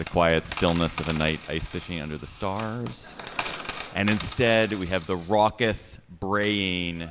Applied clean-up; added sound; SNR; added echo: none; Coin (dropping); 4 dB; none.